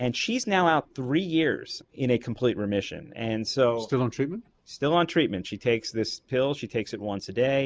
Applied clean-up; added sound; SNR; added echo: none; none; none; none.